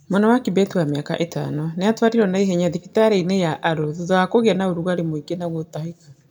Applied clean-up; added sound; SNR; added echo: none; none; none; reverberation time 0.2 s.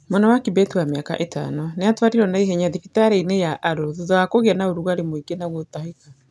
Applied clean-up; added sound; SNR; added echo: none; none; none; none.